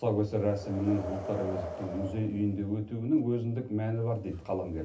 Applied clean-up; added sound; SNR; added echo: none; Wind; 12 dB; reverberation time 0.3 s.